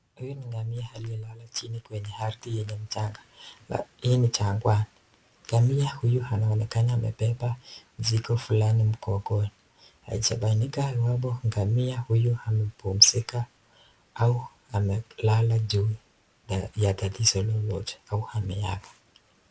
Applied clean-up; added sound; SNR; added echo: none; none; none; none.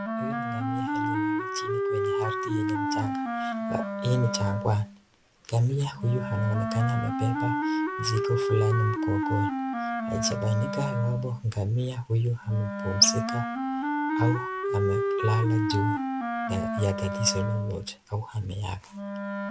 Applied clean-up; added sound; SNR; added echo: none; Wind instrument, woodwind instrument; 1 dB; none.